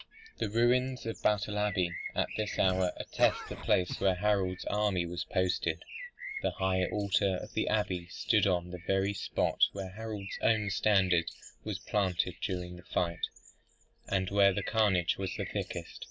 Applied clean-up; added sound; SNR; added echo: none; Cough + Bird; 15 dB; none.